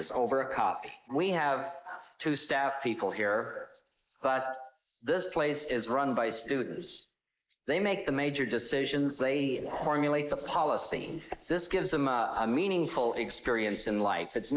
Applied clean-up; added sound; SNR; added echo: neural mask model Resemble Enhance denoiser.